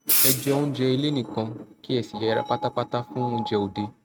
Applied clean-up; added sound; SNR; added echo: neural mask model RNNoise.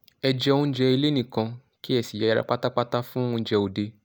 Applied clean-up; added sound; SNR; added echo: none; none; none; none.